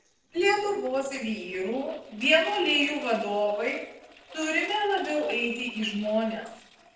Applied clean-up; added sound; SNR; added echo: neural separator model SepFormer DNS4.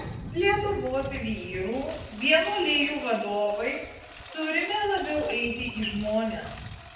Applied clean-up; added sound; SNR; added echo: none; Engine; 13 dB; reverberation time 0.9 s.